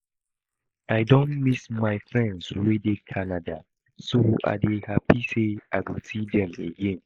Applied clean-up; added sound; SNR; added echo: neural mask model Resemble Enhance denoiser.